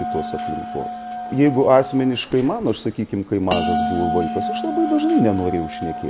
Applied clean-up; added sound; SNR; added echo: none; Bell; 6 dB; none.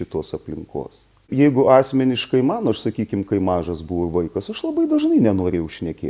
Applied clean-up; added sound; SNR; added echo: none; none; none; none.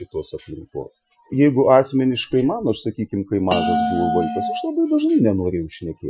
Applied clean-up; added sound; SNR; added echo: classical method Wiener filter.